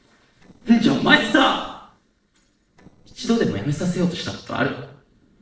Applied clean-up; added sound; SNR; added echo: neural separator model SepFormer DNS4.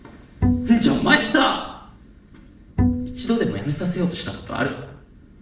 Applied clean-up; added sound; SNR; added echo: none; Bowed string instrument; 2 dB; reverberation time 0.8 s.